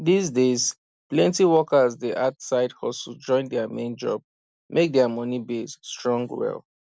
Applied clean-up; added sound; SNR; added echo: none; none; none; none.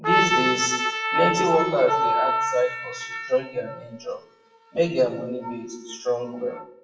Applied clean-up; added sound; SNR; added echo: classical method WPE with log-MMSE.